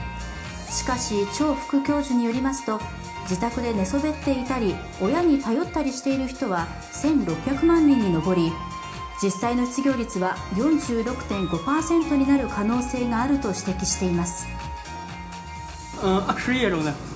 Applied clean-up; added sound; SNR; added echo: none; none; none; reverberation time 0.4 s.